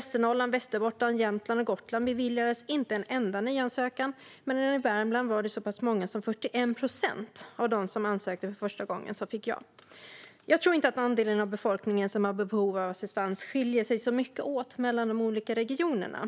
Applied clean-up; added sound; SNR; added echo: none; none; none; none.